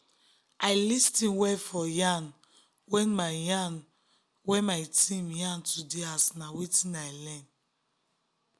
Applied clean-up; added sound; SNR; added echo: none; none; none; none.